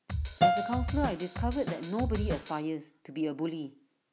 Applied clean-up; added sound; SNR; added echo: none; Drum kit + Piano; -2 dB; none.